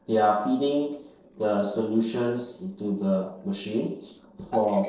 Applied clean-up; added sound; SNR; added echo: neural separator model SepFormer DNS4.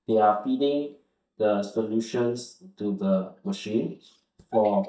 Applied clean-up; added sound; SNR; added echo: neural mask model DeepFilterNet 3.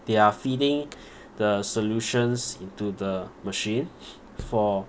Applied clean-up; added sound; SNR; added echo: none; none; none; none.